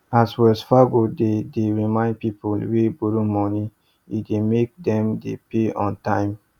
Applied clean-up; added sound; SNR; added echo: none; none; none; none.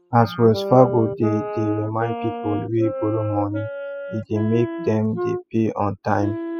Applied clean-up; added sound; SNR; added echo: classical method spectral subtraction.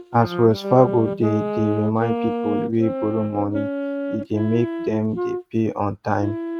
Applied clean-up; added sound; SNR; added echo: neural mask model RNNoise.